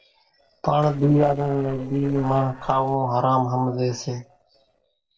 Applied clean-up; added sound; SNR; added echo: neural separator model SepFormer DNS4.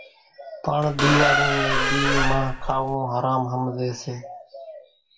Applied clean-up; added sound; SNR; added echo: none; Squeak; -3 dB; reverberation time 0.3 s.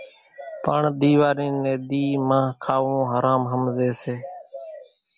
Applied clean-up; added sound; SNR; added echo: none; none; none; none.